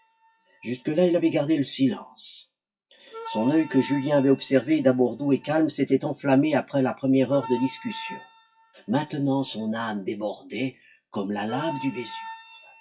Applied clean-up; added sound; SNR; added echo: classical method WPE with log-MMSE.